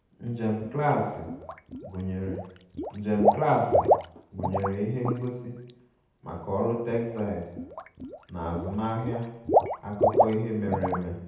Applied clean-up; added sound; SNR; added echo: none; Water / Liquid; 0 dB; reverberation time 0.8 s.